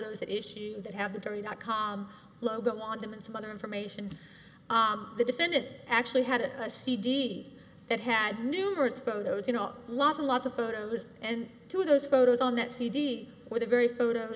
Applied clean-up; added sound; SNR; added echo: none; none; none; none.